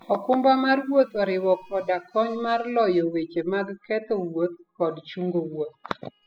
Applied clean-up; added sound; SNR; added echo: classical method spectral subtraction.